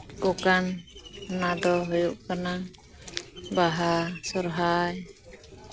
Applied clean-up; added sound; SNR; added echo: none; none; none; none.